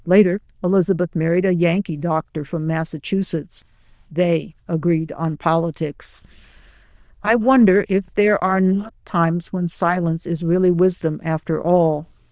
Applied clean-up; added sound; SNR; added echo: neural diffusion model UNIVERSE++.